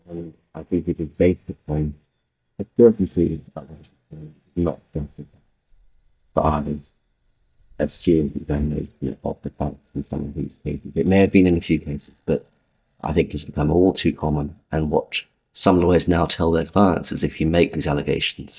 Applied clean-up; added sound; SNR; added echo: neural mask model DeepFilterNet 3.